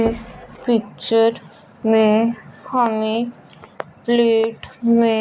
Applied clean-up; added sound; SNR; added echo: none; Knock; 18 dB; none.